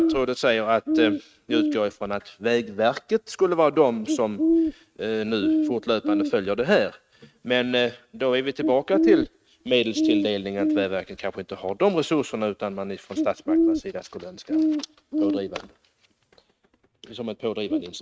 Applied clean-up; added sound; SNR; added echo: neural mask model RNNoise.